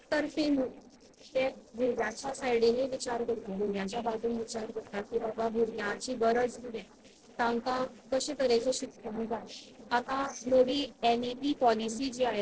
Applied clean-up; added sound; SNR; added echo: neural separator model SepFormer DNS4.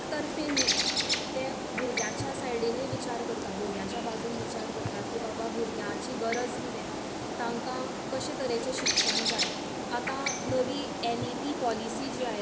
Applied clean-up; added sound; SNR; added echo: none; Bird; -2 dB; reverberation time 0.3 s.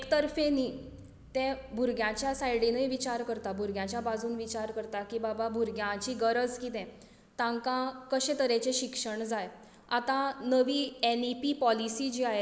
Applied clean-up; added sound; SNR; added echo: none; none; none; none.